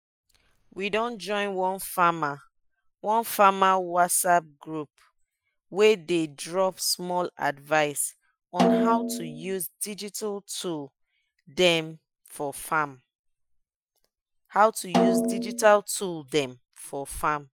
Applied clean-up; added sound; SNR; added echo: classical method Wiener filter.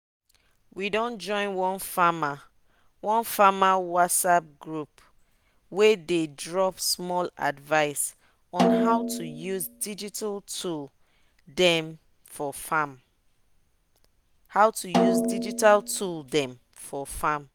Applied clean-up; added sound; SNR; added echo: none; Snare drum; 2 dB; none.